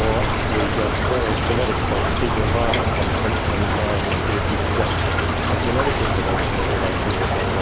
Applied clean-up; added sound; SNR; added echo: none; Stream / Trickle, dribble; -4 dB; none.